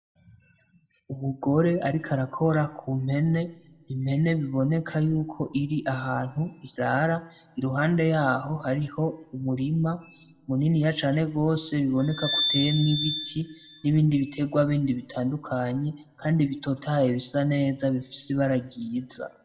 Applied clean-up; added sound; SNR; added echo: none; Glass; 4 dB; reverberation time 0.6 s.